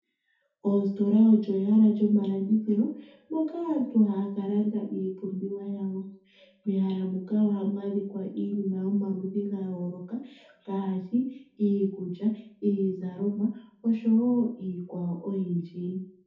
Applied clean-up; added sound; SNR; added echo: none; none; none; reverberation time 0.5 s.